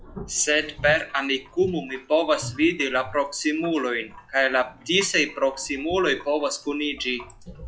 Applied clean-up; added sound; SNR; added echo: classical method log-MMSE.